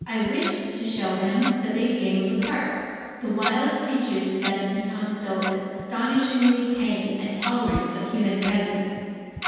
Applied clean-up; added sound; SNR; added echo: none; Tick-tock; 11 dB; reverberation time 2.1 s.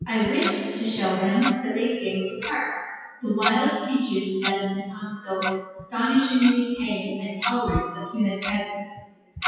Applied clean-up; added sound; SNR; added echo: classical method WPE with log-MMSE.